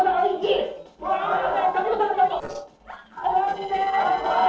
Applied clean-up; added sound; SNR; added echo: neural separator model SepFormer DNS4.